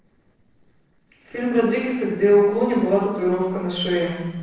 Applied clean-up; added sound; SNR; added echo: neural separator model SepFormer DNS4.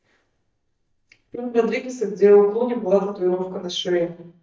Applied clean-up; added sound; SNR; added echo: neural mask model DeepFilterNet 3.